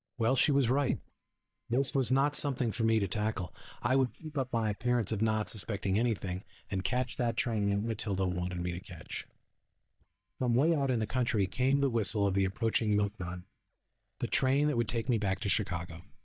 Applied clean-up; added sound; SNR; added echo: neural mask model DeepFilterNet 3.